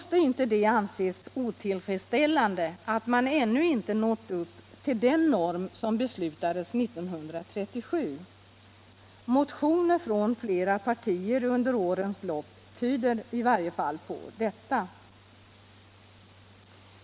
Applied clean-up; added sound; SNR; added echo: none; none; none; none.